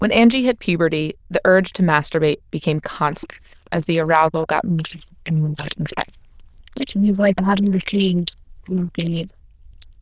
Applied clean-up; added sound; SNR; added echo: neural diffusion model UNIVERSE++.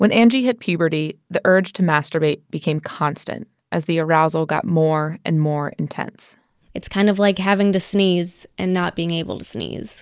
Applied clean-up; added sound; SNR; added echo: none; none; none; none.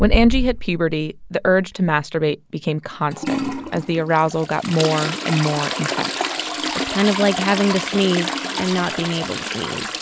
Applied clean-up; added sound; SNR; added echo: none; Trickle, dribble / Toilet flush; 5 dB; none.